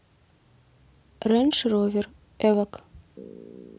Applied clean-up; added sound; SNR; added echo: none; none; none; none.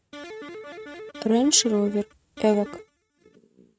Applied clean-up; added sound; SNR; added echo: neural mask model RNNoise.